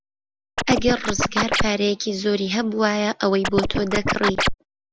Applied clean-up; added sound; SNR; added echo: none; Scratching (performance technique); 0 dB; none.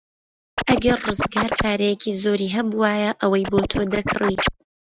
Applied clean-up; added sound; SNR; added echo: neural mask model RNNoise.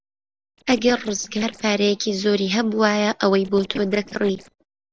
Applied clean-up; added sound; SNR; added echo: neural separator model SepFormer DNS4.